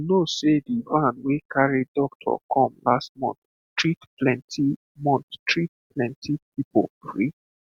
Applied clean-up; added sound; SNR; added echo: none; none; none; none.